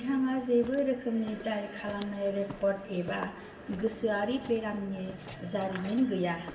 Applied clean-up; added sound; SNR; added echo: none; Walk, footsteps; 16 dB; reverberation time 0.9 s.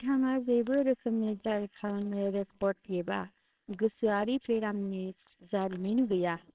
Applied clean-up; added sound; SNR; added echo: neural separator model SepFormer WHAMR!.